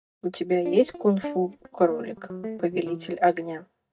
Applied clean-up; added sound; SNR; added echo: neural mask model DeepFilterNet 3.